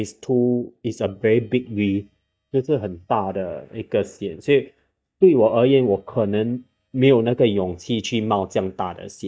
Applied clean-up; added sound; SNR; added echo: neural mask model DeepFilterNet 3.